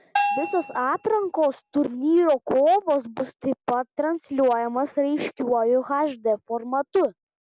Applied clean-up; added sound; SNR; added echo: none; Bell; 6 dB; none.